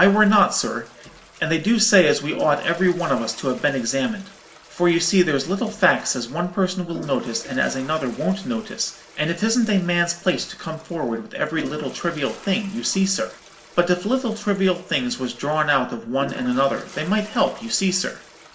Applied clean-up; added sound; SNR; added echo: none; Toilet flush; 20 dB; reverberation time 0.3 s.